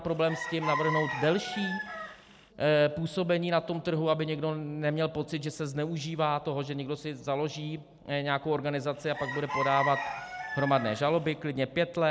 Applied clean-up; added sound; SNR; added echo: none; Chicken, rooster; 6 dB; none.